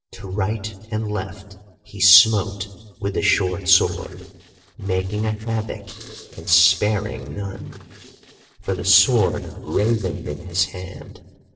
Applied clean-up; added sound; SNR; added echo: neural separator model SepFormer DNS4.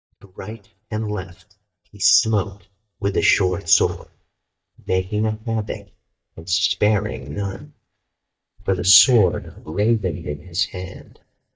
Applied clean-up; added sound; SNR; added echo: neural mask model DeepFilterNet 3.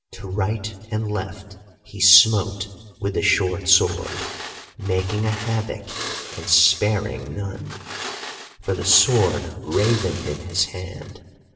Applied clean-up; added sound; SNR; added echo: none; Glass; 12 dB; reverberation time 1.3 s.